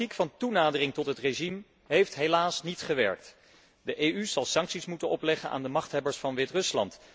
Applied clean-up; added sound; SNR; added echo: none; none; none; none.